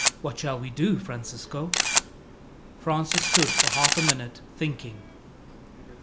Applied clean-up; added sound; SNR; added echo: none; Camera; -2 dB; none.